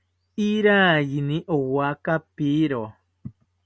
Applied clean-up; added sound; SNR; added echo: none; none; none; none.